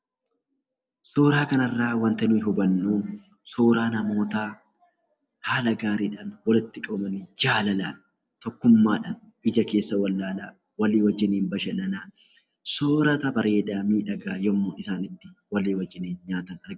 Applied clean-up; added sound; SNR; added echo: none; none; none; none.